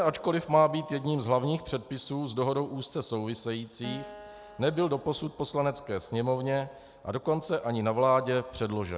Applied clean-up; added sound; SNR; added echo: none; Acoustic guitar; 20 dB; none.